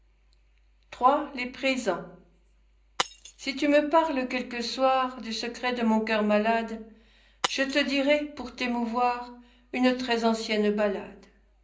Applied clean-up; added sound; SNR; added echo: none; Shatter; 14 dB; reverberation time 0.5 s.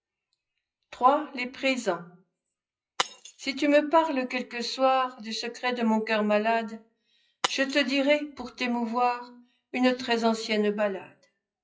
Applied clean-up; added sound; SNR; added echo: classical method WPE with log-MMSE.